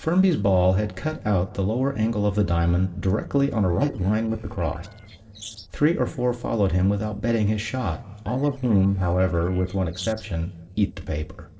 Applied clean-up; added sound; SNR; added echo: neural separator model SepFormer DNS4.